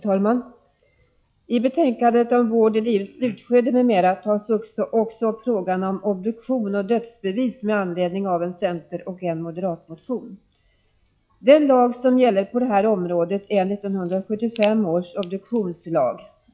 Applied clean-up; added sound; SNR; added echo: classical method log-MMSE.